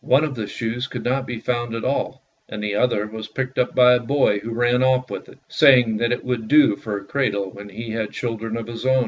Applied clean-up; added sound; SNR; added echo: none; none; none; none.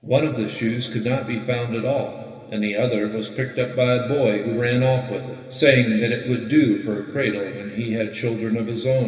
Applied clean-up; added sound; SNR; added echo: none; none; none; reverberation time 2.4 s.